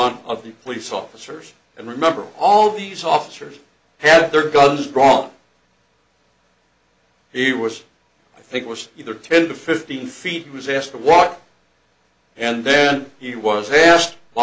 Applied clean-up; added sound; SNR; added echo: none; none; none; none.